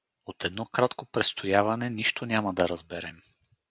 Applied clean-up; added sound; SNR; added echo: none; none; none; none.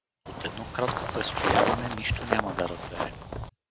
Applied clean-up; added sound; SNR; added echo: none; Walk, footsteps; -4 dB; none.